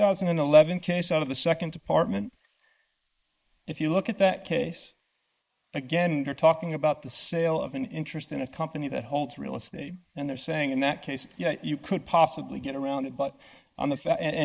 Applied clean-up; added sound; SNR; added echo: neural mask model Resemble Enhance denoiser.